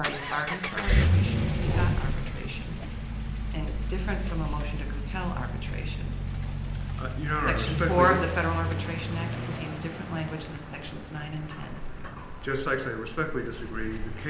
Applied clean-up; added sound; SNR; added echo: none; Accelerating, revving, vroom; -2 dB; reverberation time 0.8 s.